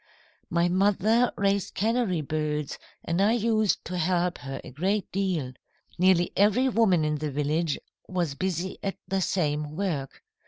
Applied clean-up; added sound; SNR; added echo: none; none; none; none.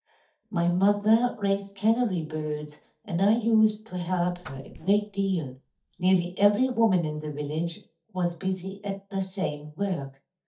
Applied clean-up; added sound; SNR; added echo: neural mask model DeepFilterNet 3.